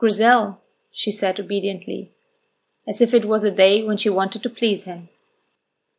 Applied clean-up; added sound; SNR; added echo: none; none; none; none.